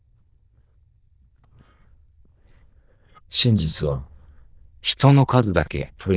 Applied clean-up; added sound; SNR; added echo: neural diffusion model UNIVERSE++.